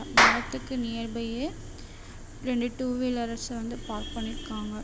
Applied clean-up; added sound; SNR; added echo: none; Clapping; -2 dB; none.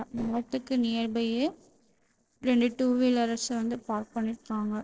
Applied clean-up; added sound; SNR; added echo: neural separator model SepFormer DNS4.